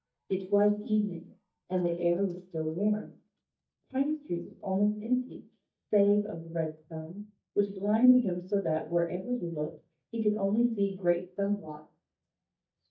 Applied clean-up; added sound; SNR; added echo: neural mask model DeepFilterNet 3.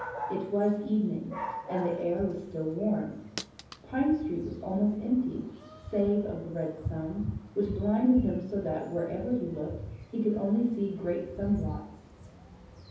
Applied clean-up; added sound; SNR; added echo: none; Dog; 11 dB; reverberation time 0.9 s.